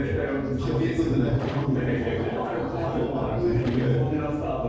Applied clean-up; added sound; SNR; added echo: neural separator model SepFormer DNS4.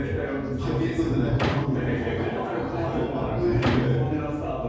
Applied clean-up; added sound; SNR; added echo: none; Sliding door; 6 dB; reverberation time 1.3 s.